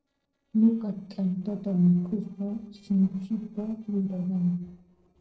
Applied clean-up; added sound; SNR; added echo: neural separator model SepFormer DNS4.